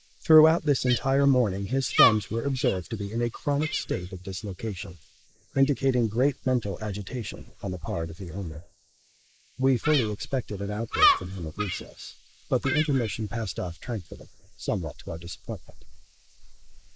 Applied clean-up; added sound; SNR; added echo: neural mask model Resemble Enhance denoiser.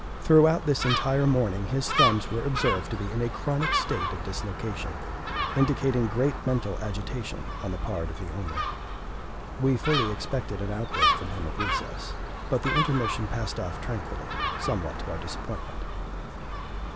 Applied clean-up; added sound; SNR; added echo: none; Gull, seagull; 2 dB; none.